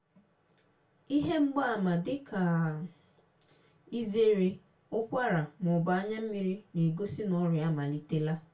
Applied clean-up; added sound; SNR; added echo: none; none; none; reverberation time 0.2 s.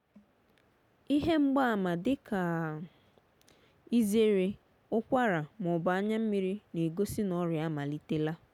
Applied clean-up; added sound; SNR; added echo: none; none; none; none.